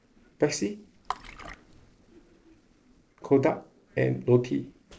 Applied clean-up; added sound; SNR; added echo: neural separator model SepFormer DNS4.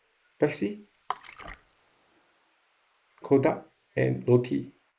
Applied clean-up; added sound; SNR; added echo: neural mask model Resemble Enhance denoiser.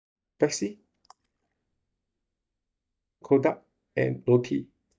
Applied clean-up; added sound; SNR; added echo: neural mask model DeepFilterNet 3.